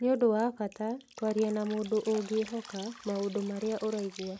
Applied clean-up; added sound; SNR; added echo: none; Drip; 19 dB; none.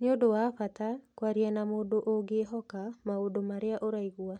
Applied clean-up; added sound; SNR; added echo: none; none; none; none.